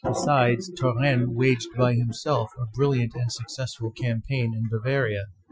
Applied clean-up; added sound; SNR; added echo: classical method Wiener filter.